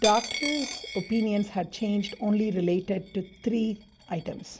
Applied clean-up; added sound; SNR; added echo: none; Coin (dropping); 11 dB; none.